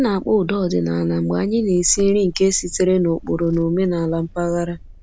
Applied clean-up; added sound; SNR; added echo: none; Purr; 18 dB; none.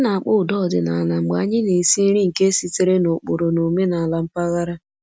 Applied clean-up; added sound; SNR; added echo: none; none; none; none.